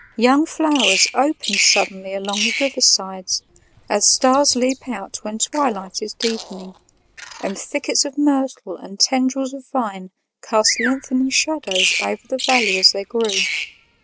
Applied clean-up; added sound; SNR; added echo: none; Bird vocalization, bird call, bird song; 7 dB; none.